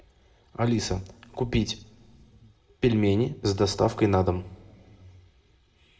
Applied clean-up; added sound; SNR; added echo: none; none; none; reverberation time 0.5 s.